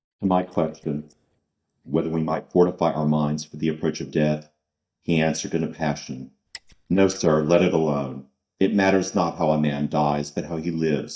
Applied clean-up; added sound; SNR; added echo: neural mask model DeepFilterNet 3.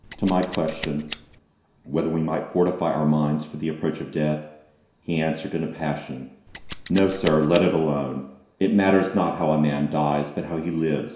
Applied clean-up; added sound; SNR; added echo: none; Scissors; 7 dB; reverberation time 0.7 s.